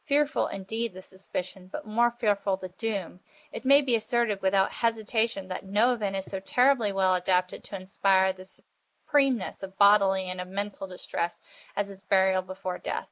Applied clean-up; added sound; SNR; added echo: neural mask model Resemble Enhance denoiser.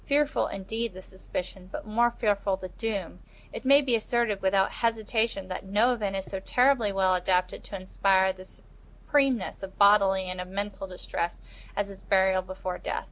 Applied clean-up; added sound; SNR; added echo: none; Mechanisms; 20 dB; none.